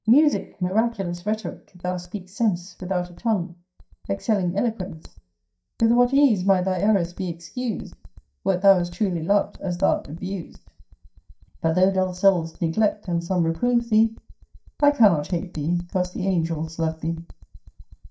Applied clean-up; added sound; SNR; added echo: neural mask model DeepFilterNet 3.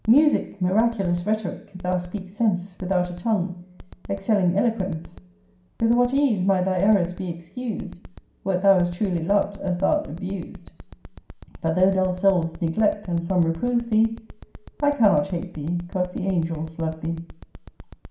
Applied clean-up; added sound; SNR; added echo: none; Alarm; 16 dB; reverberation time 0.5 s.